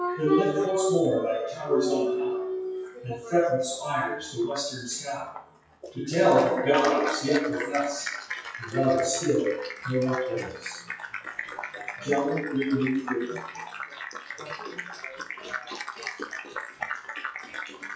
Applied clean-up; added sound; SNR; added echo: classical method WPE with log-MMSE.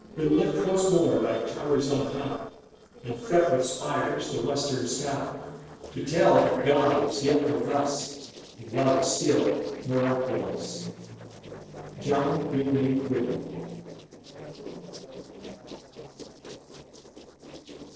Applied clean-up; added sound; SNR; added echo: neural separator model SepFormer DNS4.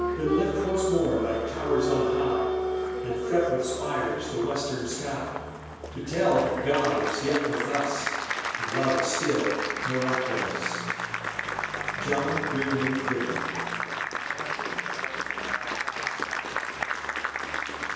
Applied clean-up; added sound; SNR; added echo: none; Applause; 1 dB; reverberation time 1.2 s.